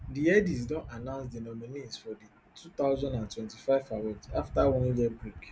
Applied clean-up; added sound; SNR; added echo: none; none; none; none.